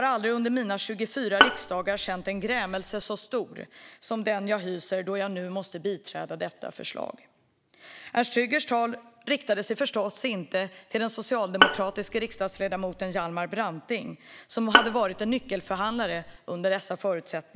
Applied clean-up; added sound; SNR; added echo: none; Bowed string instrument; -1 dB; none.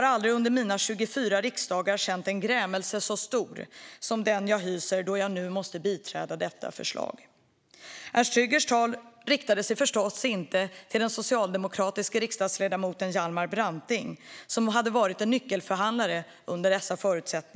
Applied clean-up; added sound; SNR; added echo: none; none; none; none.